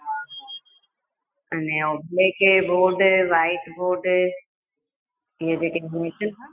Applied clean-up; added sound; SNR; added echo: classical method Wiener filter.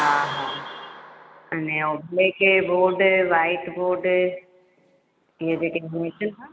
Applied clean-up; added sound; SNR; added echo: none; Clapping; 15 dB; none.